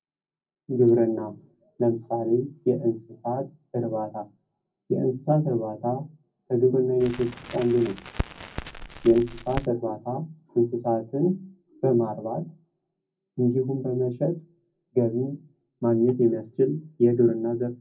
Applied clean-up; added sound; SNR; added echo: none; Crackle; 10 dB; reverberation time 0.4 s.